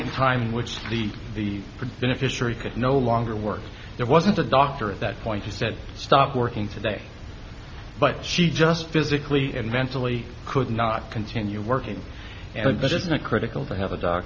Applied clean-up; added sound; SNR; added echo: none; none; none; none.